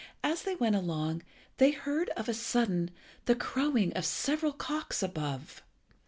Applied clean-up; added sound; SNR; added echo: none; none; none; none.